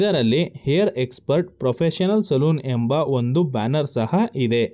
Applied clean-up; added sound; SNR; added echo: none; none; none; none.